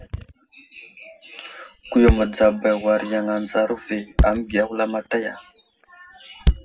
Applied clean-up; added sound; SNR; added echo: none; Thump, thud; 4 dB; reverberation time 0.3 s.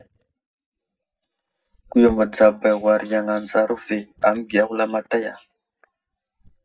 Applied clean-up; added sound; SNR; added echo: neural mask model DeepFilterNet 3.